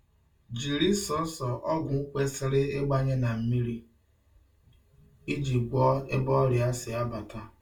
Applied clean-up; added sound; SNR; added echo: none; none; none; reverberation time 0.2 s.